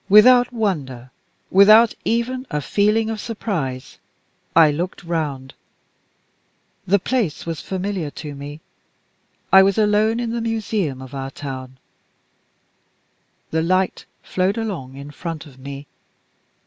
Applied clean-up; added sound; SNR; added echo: none; none; none; none.